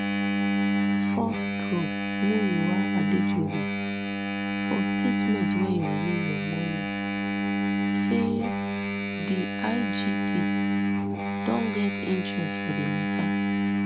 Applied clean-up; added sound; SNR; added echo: none; Engine; -4 dB; none.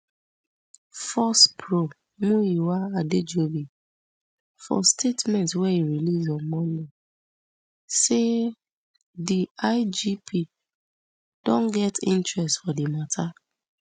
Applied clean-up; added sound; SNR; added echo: none; none; none; none.